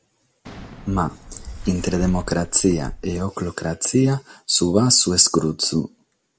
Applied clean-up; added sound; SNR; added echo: none; Fireworks; 12 dB; none.